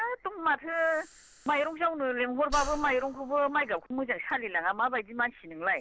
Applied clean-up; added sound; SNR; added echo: none; Breathing; 16 dB; none.